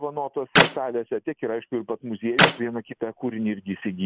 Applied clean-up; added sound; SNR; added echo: none; Clapping; -5 dB; none.